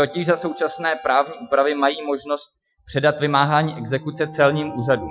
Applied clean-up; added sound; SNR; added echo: classical method Wiener filter.